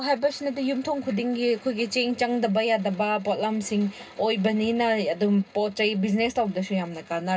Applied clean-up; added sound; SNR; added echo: none; none; none; reverberation time 0.2 s.